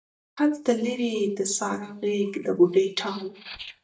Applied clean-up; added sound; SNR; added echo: neural mask model DeepFilterNet 3.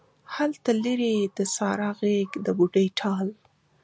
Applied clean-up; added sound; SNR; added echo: none; none; none; none.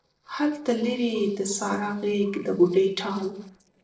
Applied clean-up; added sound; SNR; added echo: neural separator model SepFormer DNS4.